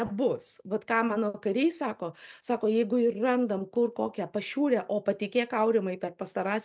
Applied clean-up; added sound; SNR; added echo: none; none; none; none.